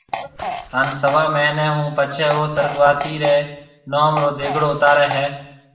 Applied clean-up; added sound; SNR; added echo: none; Fart; 10 dB; reverberation time 0.7 s.